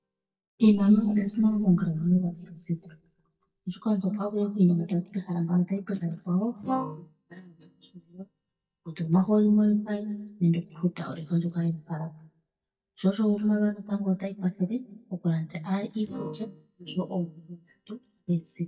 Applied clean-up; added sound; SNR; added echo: neural mask model DeepFilterNet 3.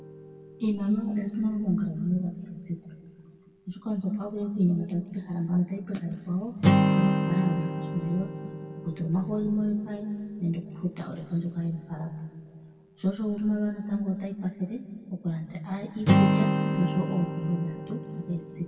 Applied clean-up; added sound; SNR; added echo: none; Acoustic guitar; 1 dB; reverberation time 2.0 s.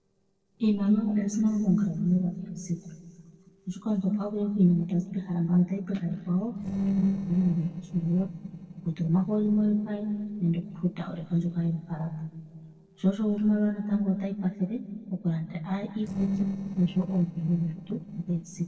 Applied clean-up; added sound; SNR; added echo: neural separator model SepFormer DNS4.